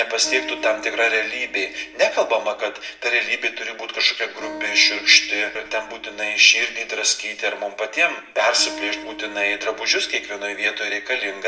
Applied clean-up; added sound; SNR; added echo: none; Acoustic guitar; 18 dB; reverberation time 0.6 s.